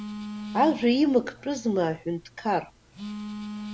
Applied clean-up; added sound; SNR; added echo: none; Telephone; 12 dB; none.